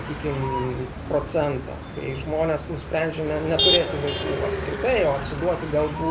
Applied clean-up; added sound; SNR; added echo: none; Motor vehicle (road); 2 dB; none.